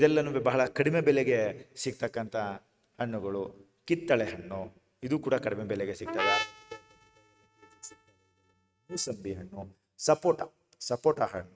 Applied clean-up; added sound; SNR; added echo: neural mask model RNNoise.